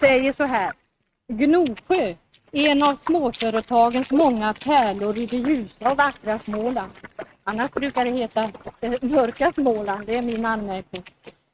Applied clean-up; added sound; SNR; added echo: neural mask model RNNoise.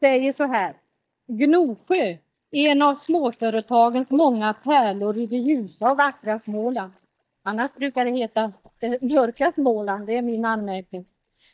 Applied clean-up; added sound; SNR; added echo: neural mask model DeepFilterNet 3.